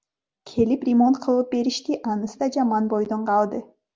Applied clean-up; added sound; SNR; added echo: none; none; none; none.